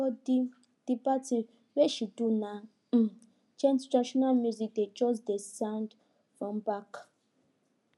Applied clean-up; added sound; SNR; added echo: none; none; none; none.